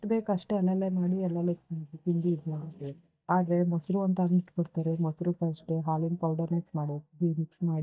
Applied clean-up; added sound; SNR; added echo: neural mask model DeepFilterNet 3.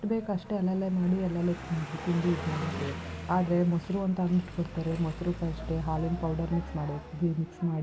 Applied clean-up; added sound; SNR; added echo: none; Car passing by; 10 dB; none.